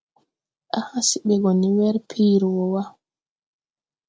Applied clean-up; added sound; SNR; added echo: none; none; none; none.